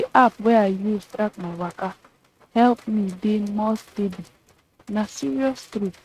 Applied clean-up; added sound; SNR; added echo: neural mask model RNNoise.